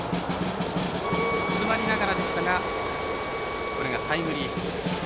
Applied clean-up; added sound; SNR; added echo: none; Snare drum + Wind instrument, woodwind instrument; 4 dB; none.